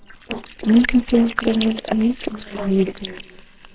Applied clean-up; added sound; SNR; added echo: neural separator model SepFormer WHAMR!.